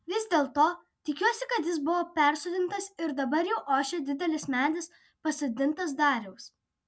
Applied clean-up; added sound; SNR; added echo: none; none; none; none.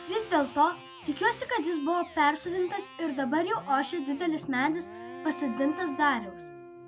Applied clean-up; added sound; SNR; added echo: none; Wind instrument, woodwind instrument + Electric guitar; 15 dB; none.